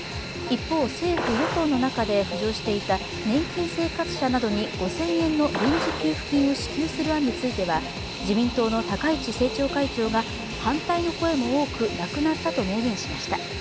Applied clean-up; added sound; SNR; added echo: none; Gunshot, gunfire + Fixed-wing aircraft, airplane; 8 dB; none.